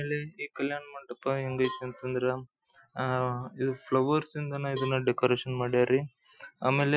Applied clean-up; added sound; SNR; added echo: classical method Wiener filter.